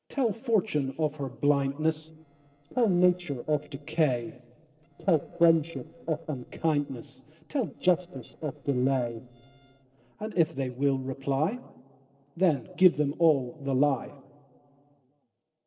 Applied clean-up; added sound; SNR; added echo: neural separator model SepFormer DNS4.